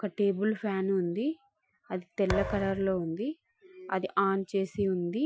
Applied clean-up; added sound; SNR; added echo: classical method Wiener filter.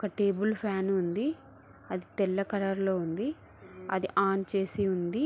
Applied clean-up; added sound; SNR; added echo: none; none; none; none.